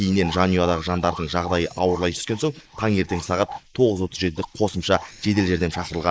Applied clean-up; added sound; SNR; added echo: neural mask model Resemble Enhance denoiser.